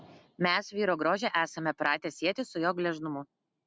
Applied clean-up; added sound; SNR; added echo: none; none; none; none.